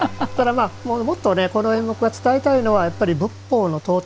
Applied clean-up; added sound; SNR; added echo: none; Bowed string instrument + Piano; 15 dB; none.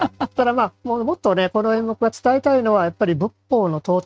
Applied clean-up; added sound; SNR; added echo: neural mask model RNNoise.